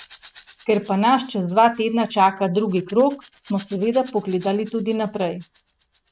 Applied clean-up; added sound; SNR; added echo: neural mask model RNNoise.